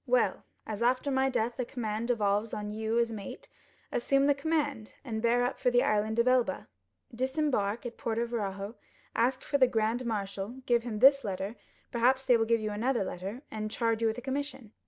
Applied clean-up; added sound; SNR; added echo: none; none; none; none.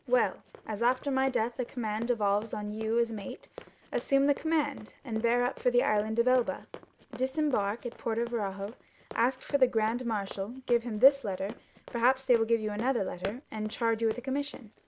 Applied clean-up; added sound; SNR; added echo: none; Run; 19 dB; none.